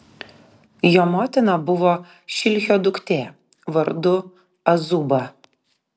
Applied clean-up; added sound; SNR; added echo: none; none; none; none.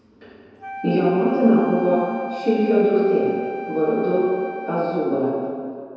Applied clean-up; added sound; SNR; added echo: none; Wind instrument, woodwind instrument; 13 dB; reverberation time 2.2 s.